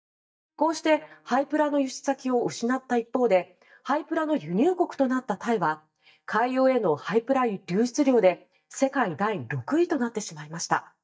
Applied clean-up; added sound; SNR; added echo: neural mask model DeepFilterNet 3.